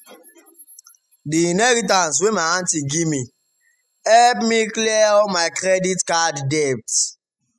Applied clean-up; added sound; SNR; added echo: classical method spectral subtraction.